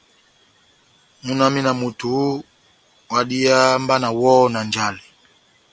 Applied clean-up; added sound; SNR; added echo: none; none; none; none.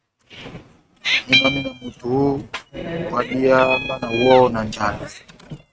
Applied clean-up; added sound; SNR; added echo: neural mask model RNNoise.